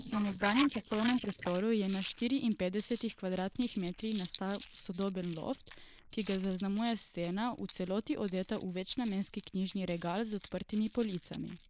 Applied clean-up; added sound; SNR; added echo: neural mask model Resemble Enhance denoiser.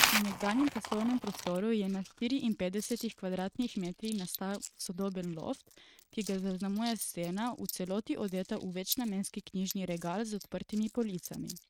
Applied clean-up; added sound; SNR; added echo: neural mask model RNNoise.